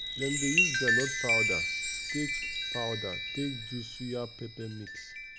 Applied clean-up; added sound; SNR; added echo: none; Chime; -4 dB; none.